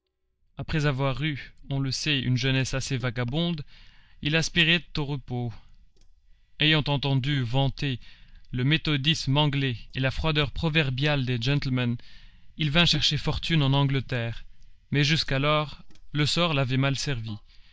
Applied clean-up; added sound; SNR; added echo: neural mask model DeepFilterNet 3.